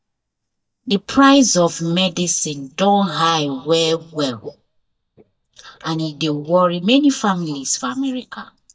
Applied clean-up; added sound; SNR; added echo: neural mask model DeepFilterNet 3.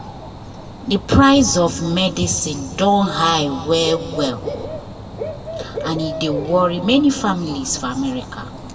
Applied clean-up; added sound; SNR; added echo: none; Bird / Dog; 12 dB; reverberation time 1.6 s.